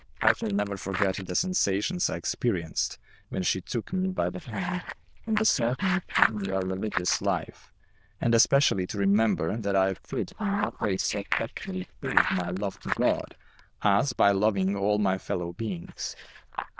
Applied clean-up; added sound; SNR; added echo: neural diffusion model UNIVERSE++.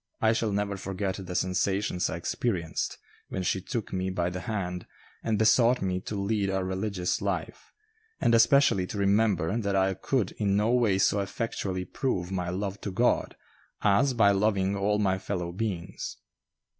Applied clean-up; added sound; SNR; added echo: none; none; none; none.